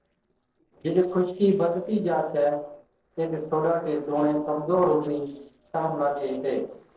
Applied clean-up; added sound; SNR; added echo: neural separator model SepFormer DNS4.